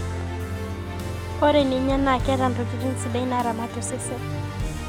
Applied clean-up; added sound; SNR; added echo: none; Musical instrument; 3 dB; none.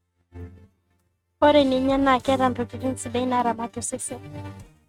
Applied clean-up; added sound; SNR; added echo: neural mask model RNNoise.